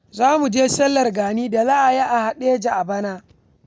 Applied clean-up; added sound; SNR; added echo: none; none; none; none.